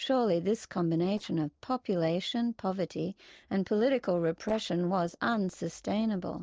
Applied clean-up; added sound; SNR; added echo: neural separator model SepFormer DNS4.